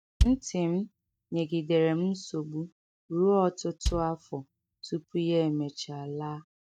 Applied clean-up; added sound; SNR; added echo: neural mask model RNNoise.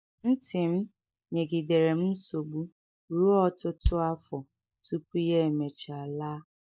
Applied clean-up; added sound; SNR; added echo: neural mask model DeepFilterNet 3.